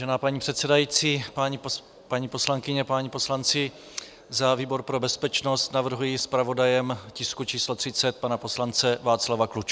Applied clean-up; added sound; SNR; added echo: none; none; none; none.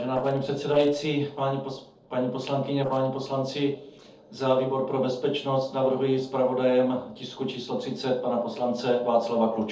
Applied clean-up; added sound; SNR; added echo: neural separator model SepFormer DNS4.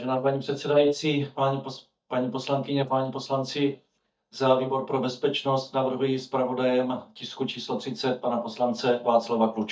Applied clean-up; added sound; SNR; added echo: neural mask model DeepFilterNet 3.